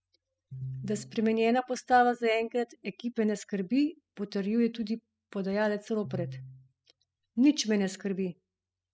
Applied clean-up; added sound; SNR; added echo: classical method spectral subtraction.